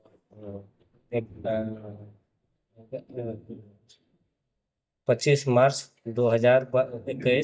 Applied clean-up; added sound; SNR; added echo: neural mask model DeepFilterNet 3.